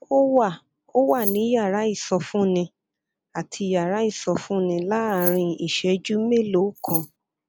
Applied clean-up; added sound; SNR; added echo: none; Keys jangling; 7 dB; none.